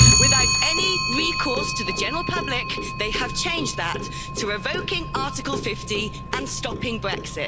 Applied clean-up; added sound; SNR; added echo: none; Clock; -4 dB; none.